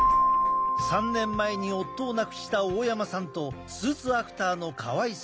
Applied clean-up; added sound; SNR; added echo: none; Keyboard (musical); 0 dB; none.